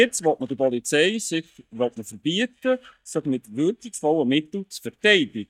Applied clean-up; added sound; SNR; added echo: neural mask model DeepFilterNet 3.